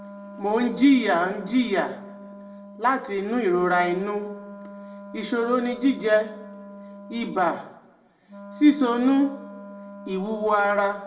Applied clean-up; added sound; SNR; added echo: none; Wind instrument, woodwind instrument; 17 dB; reverberation time 0.6 s.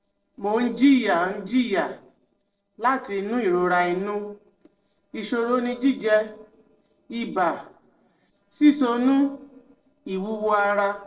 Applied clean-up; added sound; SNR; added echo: neural separator model SepFormer DNS4.